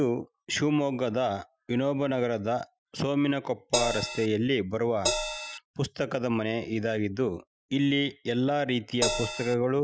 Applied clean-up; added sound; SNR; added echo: classical method Wiener filter.